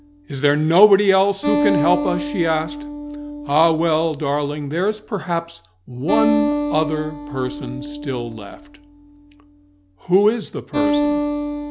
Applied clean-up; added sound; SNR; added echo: none; Acoustic guitar; 4 dB; none.